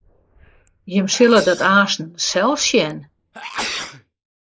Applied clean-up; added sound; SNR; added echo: neural mask model Resemble Enhance denoiser.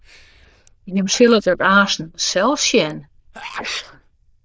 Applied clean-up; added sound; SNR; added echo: neural diffusion model UNIVERSE++.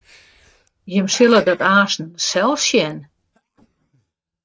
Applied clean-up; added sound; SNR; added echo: neural mask model RNNoise.